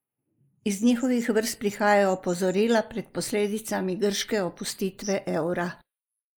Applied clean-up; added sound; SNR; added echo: neural mask model Resemble Enhance denoiser.